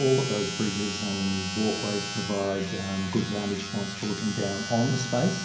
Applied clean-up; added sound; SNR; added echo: none; Domestic sounds, home sounds; 7 dB; reverberation time 0.6 s.